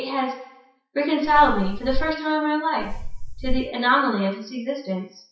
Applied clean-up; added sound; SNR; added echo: classical method WPE with log-MMSE.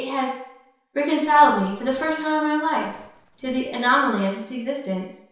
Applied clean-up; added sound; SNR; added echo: neural separator model SepFormer DNS4.